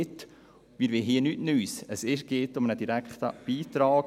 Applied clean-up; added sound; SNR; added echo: none; none; none; none.